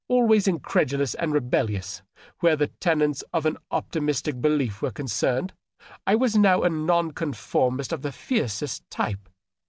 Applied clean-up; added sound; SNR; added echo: none; none; none; none.